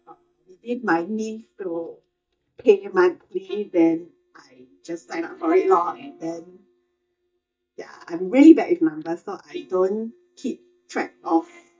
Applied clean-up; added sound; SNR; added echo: neural mask model DeepFilterNet 3.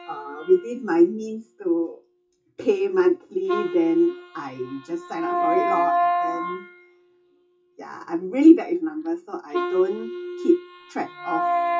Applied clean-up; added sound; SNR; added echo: classical method WPE with log-MMSE.